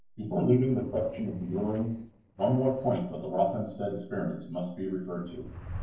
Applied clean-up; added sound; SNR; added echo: neural separator model SepFormer DNS4.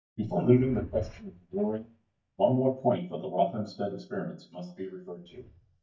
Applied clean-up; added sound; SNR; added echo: neural mask model DeepFilterNet 3.